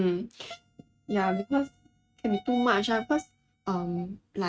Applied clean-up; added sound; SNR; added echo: neural mask model RNNoise.